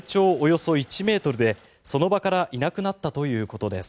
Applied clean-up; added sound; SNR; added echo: none; none; none; none.